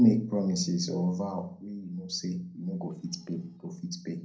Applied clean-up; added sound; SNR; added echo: neural separator model SepFormer DNS4.